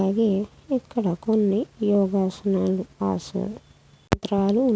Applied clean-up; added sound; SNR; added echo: none; none; none; none.